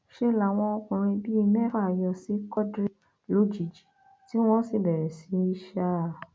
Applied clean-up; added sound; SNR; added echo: none; none; none; none.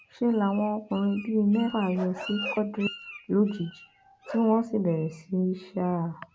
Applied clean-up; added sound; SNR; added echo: none; Bird + Bark; 15 dB; none.